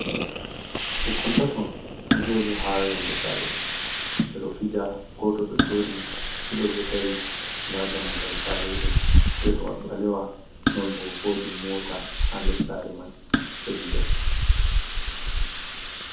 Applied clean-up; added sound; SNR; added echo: none; Hiss; -5 dB; reverberation time 0.5 s.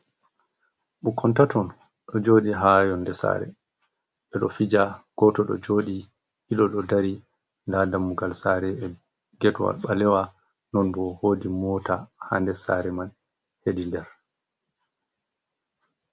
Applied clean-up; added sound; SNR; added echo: none; none; none; none.